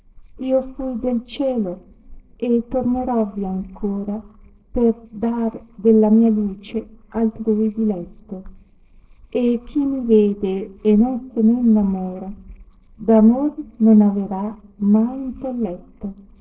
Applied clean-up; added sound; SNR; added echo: neural separator model SepFormer DNS4.